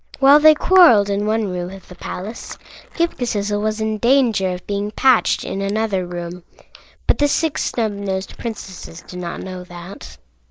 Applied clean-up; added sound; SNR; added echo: neural mask model Resemble Enhance denoiser.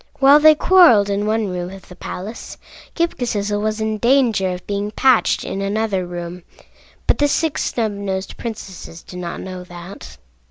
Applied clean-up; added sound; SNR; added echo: none; none; none; none.